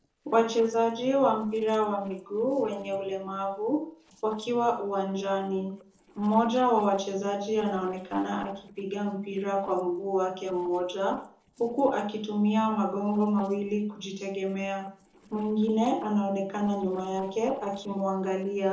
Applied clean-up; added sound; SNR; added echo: neural separator model SepFormer DNS4.